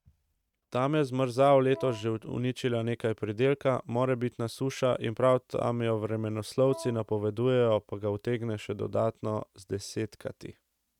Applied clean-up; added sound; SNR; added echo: neural mask model RNNoise.